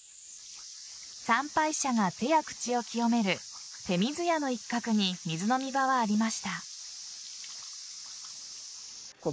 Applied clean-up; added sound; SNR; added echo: neural mask model Resemble Enhance denoiser.